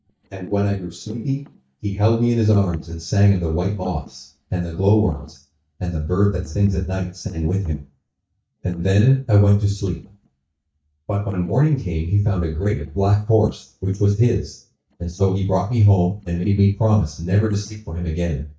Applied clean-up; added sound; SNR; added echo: neural mask model DeepFilterNet 3.